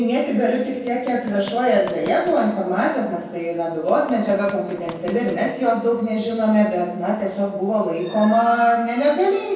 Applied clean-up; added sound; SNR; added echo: none; Run; 18 dB; reverberation time 0.6 s.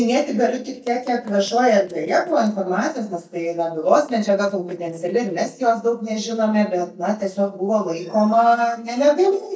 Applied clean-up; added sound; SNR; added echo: neural mask model DeepFilterNet 3.